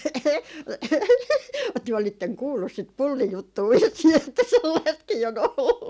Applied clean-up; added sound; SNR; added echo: none; none; none; none.